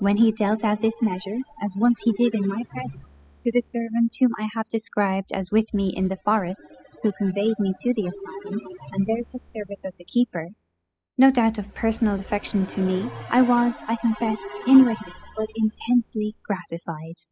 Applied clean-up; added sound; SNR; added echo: classical method spectral subtraction.